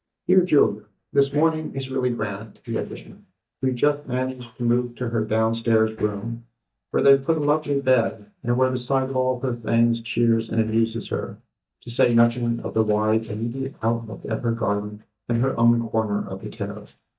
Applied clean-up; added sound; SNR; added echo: neural mask model DeepFilterNet 3.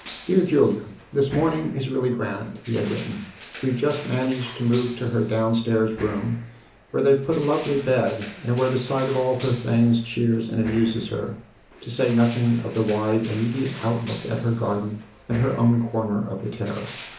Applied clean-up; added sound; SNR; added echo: none; Crushing; 18 dB; reverberation time 0.8 s.